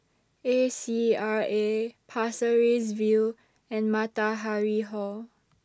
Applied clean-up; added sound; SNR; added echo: none; none; none; none.